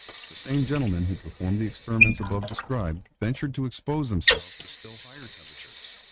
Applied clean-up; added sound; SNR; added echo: neural mask model RNNoise.